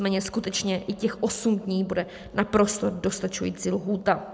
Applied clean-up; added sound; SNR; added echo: none; none; none; none.